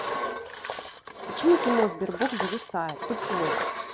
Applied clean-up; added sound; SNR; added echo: none; Engine; 3 dB; none.